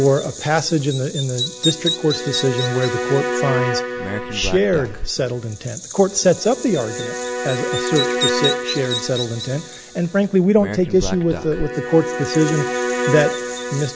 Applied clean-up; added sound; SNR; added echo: none; Bowed string instrument + Bird vocalization, bird call, bird song; 4 dB; none.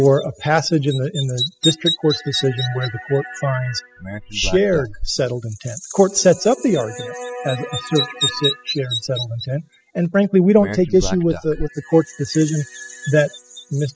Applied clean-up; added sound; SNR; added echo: classical method spectral subtraction.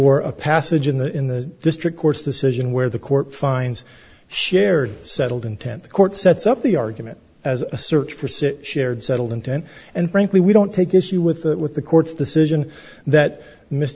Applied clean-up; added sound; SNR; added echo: none; none; none; none.